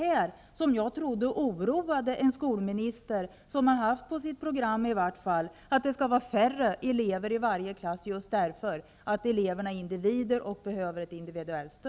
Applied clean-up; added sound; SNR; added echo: none; none; none; none.